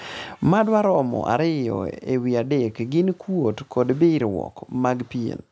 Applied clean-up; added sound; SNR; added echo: none; none; none; none.